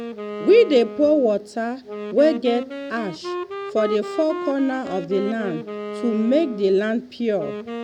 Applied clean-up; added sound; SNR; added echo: none; Wind instrument, woodwind instrument; 10 dB; none.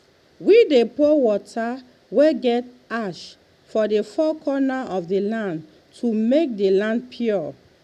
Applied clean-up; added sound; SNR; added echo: none; none; none; none.